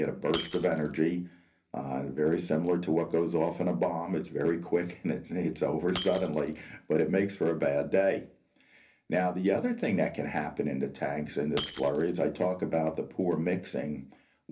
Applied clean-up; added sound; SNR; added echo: none; Shatter; 17 dB; reverberation time 0.3 s.